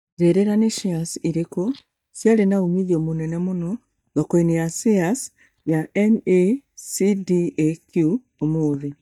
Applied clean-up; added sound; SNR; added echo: neural mask model DeepFilterNet 3.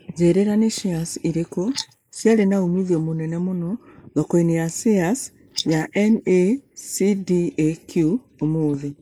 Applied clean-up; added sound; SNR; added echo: neural mask model Resemble Enhance denoiser.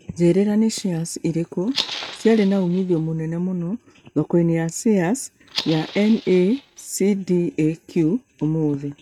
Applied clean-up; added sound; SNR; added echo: neural mask model RNNoise.